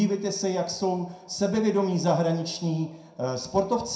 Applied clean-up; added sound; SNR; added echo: none; none; none; reverberation time 0.5 s.